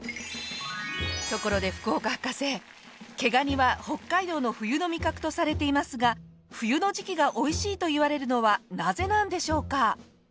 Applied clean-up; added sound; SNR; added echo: none; none; none; none.